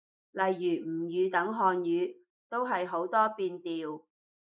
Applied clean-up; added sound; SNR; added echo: neural mask model Resemble Enhance denoiser.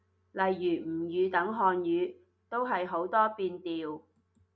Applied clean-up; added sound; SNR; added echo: none; none; none; none.